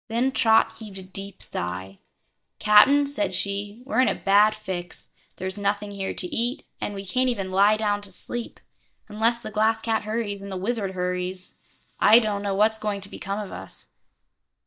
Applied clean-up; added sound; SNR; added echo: neural mask model DeepFilterNet 3.